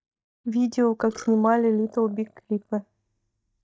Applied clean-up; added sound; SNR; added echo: neural mask model DeepFilterNet 3.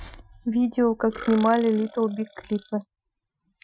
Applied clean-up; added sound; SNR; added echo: classical method Wiener filter.